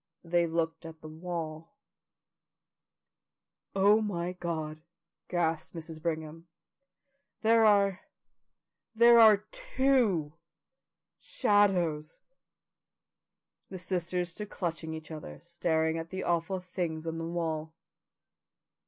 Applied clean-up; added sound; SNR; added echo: none; none; none; none.